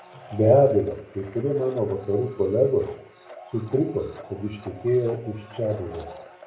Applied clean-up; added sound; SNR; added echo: none; Domestic sounds, home sounds; 19 dB; reverberation time 0.5 s.